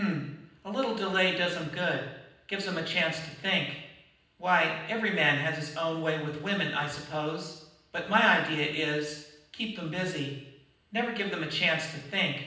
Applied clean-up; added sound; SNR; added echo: none; none; none; reverberation time 0.9 s.